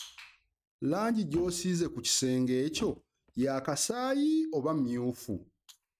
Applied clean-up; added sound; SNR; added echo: neural mask model RNNoise.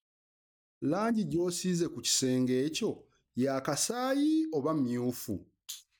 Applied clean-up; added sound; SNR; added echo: neural mask model DeepFilterNet 3.